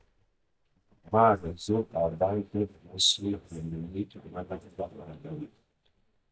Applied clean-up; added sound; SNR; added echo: neural mask model DeepFilterNet 3.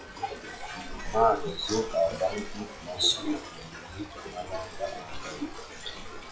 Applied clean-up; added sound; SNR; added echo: classical method WPE with log-MMSE.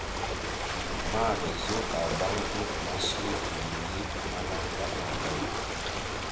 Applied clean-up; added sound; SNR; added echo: none; Ocean; -4 dB; reverberation time 1.2 s.